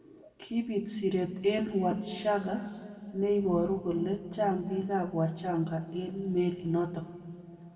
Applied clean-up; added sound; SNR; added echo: none; none; none; reverberation time 2.3 s.